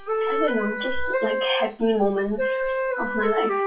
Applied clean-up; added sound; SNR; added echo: classical method WPE with log-MMSE.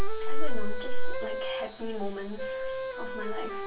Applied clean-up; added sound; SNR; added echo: none; Wind instrument, woodwind instrument; 13 dB; reverberation time 0.2 s.